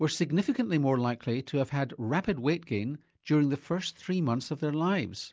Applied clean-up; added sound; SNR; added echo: none; none; none; none.